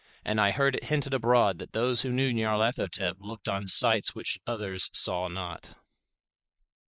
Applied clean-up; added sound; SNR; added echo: neural mask model Resemble Enhance denoiser.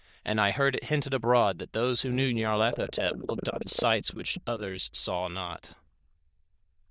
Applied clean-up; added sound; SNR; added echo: neural diffusion model UNIVERSE++.